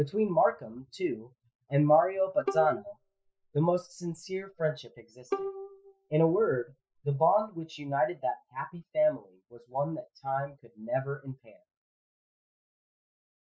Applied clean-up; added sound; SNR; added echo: classical method spectral subtraction.